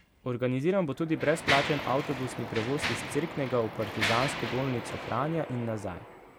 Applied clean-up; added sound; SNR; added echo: none; Mechanisms; 5 dB; none.